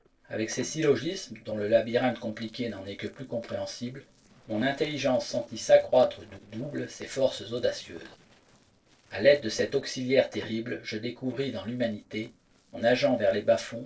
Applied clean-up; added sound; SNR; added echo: neural separator model SepFormer DNS4.